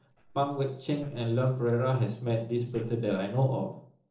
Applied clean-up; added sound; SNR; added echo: neural separator model SepFormer DNS4.